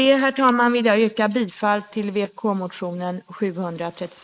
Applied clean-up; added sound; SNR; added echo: neural mask model Resemble Enhance denoiser.